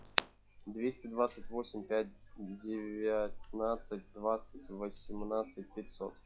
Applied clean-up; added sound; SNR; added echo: classical method log-MMSE.